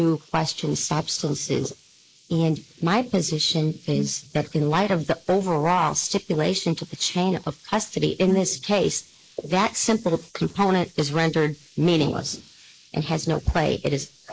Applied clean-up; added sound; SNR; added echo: neural mask model Resemble Enhance denoiser.